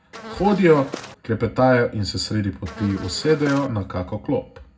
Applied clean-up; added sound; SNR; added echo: none; Buzz; 14 dB; reverberation time 0.3 s.